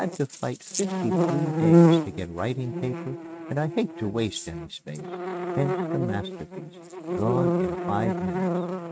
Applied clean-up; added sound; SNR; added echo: neural mask model RNNoise.